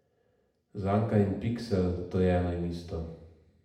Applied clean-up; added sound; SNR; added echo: none; none; none; reverberation time 0.8 s.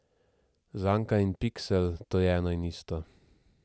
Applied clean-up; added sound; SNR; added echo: none; none; none; none.